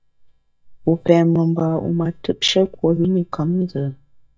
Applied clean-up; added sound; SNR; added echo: neural mask model DeepFilterNet 3.